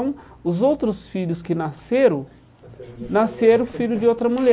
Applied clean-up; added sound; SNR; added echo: none; none; none; none.